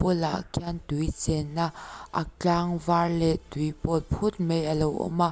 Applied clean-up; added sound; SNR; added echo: none; none; none; none.